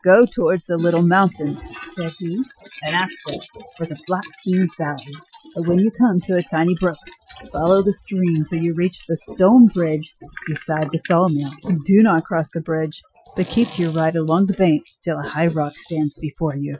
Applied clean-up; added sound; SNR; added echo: classical method Wiener filter.